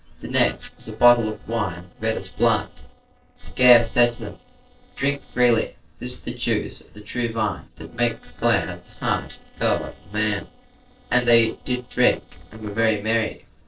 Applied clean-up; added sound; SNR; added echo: neural separator model SepFormer DNS4.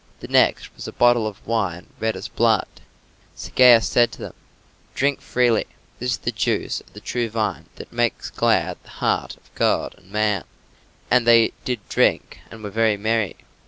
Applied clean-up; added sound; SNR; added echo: none; none; none; none.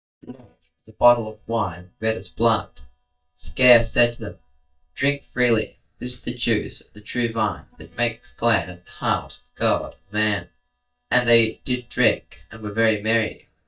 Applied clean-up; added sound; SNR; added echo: neural mask model DeepFilterNet 3.